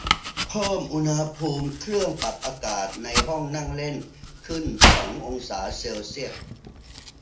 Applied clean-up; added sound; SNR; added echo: none; Domestic sounds, home sounds; -2 dB; reverberation time 0.4 s.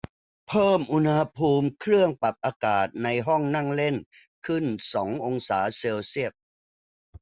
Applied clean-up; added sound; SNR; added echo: none; none; none; none.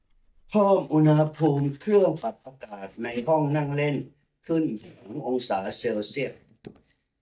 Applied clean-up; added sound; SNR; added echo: neural mask model DeepFilterNet 3.